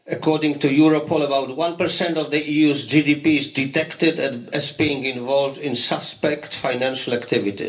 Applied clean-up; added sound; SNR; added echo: none; none; none; reverberation time 0.3 s.